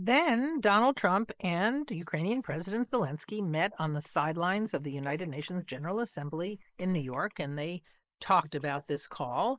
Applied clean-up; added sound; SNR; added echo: neural mask model Resemble Enhance denoiser.